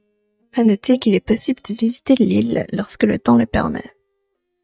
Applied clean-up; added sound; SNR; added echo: neural mask model DeepFilterNet 3.